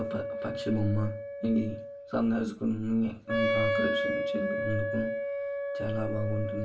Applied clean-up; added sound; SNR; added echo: none; Wind instrument, woodwind instrument; 2 dB; reverberation time 0.3 s.